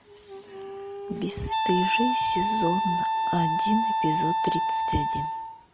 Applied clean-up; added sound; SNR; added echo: none; Wind instrument, woodwind instrument; 0 dB; none.